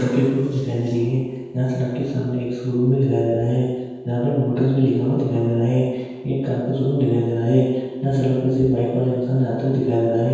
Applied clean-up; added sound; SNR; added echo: none; none; none; reverberation time 1.2 s.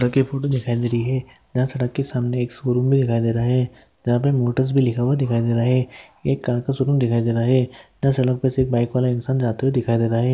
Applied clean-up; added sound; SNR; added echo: none; none; none; none.